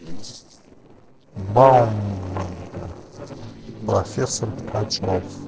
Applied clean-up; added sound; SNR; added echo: neural separator model SepFormer DNS4.